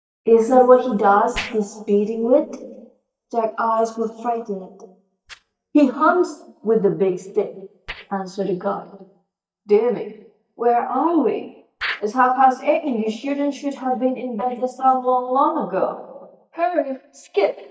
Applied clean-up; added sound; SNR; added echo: neural mask model DeepFilterNet 3.